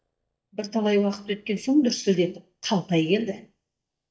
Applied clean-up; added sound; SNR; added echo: neural mask model DeepFilterNet 3.